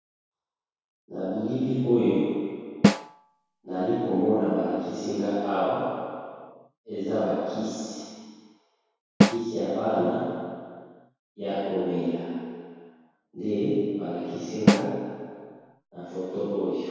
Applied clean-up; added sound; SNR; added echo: none; Snare drum; -2 dB; reverberation time 2.0 s.